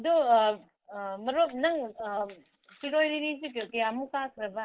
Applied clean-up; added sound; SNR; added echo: neural mask model Resemble Enhance denoiser.